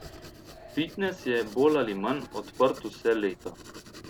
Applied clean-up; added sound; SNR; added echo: none; Writing; 17 dB; none.